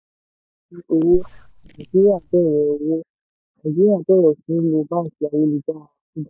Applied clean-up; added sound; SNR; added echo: neural mask model DeepFilterNet 3.